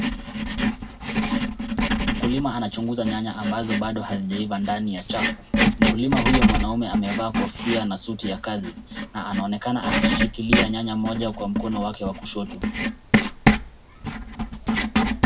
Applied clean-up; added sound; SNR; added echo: none; Writing; -3 dB; reverberation time 0.2 s.